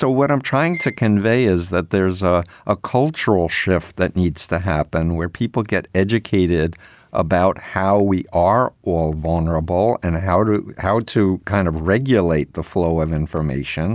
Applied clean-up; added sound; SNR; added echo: none; Bowed string instrument; 18 dB; none.